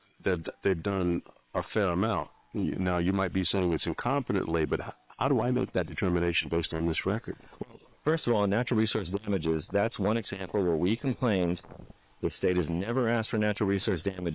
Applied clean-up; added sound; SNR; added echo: neural separator model SepFormer WHAM!.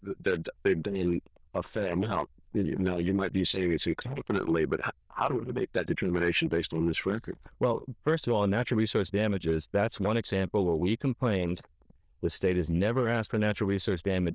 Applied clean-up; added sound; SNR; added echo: neural diffusion model UNIVERSE++.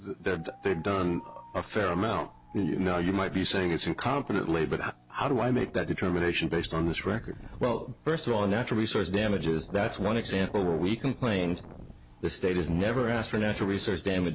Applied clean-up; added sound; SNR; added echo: none; Wind; 18 dB; none.